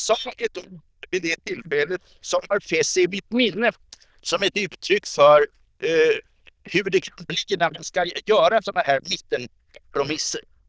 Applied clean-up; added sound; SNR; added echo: neural diffusion model UNIVERSE++.